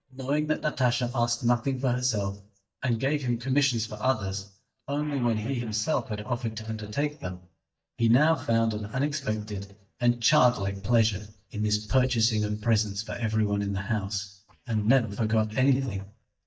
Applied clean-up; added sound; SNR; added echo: neural mask model DeepFilterNet 3.